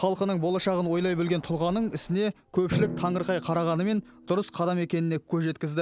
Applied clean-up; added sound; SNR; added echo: none; Drum; 12 dB; none.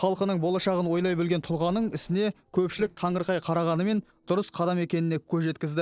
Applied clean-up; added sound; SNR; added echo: neural separator model SepFormer DNS4.